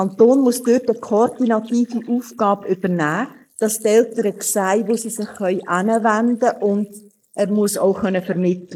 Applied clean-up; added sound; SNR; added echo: neural mask model Resemble Enhance denoiser.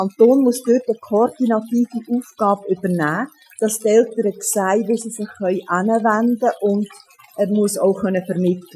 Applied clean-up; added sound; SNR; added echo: classical method Wiener filter.